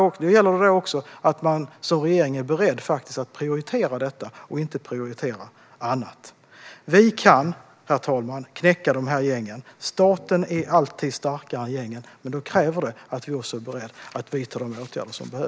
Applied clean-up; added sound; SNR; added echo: none; none; none; none.